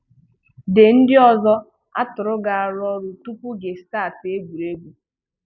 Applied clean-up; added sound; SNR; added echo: none; none; none; none.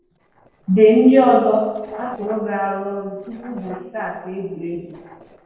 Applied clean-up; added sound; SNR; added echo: neural separator model SepFormer DNS4.